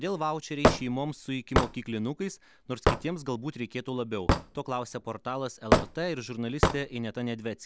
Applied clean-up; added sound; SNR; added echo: none; Hammer / Wood; -2 dB; none.